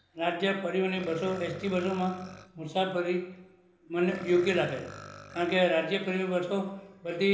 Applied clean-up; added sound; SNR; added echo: none; Burping, eructation; 18 dB; reverberation time 0.8 s.